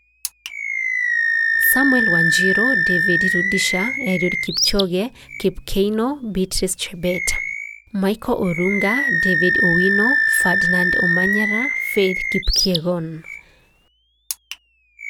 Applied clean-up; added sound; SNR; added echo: none; Animal; -2 dB; none.